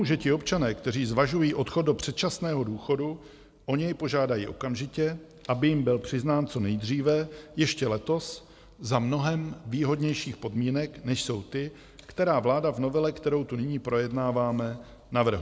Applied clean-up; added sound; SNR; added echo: none; none; none; none.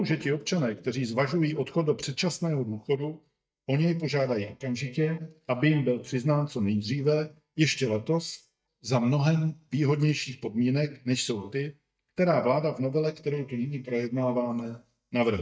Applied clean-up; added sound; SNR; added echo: neural mask model DeepFilterNet 3.